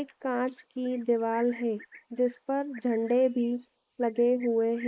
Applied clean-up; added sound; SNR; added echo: neural mask model Resemble Enhance denoiser.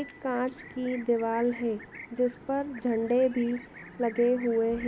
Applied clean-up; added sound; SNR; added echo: none; Livestock, farm animals, working animals + Door / Bell; 19 dB; none.